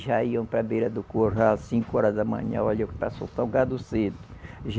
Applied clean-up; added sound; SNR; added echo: none; none; none; none.